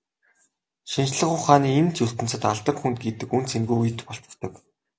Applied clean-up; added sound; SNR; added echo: none; none; none; none.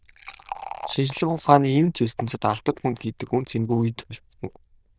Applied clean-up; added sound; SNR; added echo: neural diffusion model UNIVERSE++.